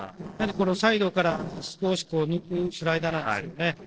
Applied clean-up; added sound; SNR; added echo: neural separator model SepFormer DNS4.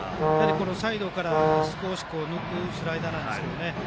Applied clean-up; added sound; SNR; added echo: none; Brass instrument; -5 dB; none.